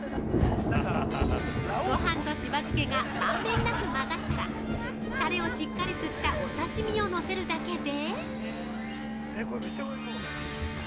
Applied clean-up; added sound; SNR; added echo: none; Thunder / Rain + Electric guitar; -1 dB; none.